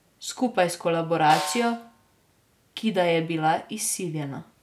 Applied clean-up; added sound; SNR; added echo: none; Snare drum; 10 dB; none.